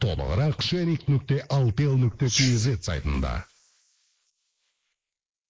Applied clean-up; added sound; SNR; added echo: neural mask model Resemble Enhance denoiser.